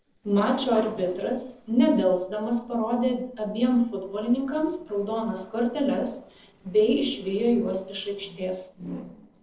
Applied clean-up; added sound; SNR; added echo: neural separator model SepFormer DNS4.